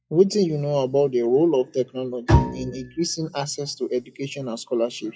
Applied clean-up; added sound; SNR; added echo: classical method WPE with log-MMSE.